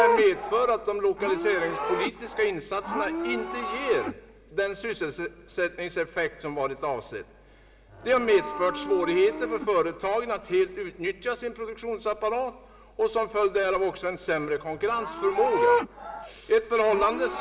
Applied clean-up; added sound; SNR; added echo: none; Livestock, farm animals, working animals; 6 dB; reverberation time 2.2 s.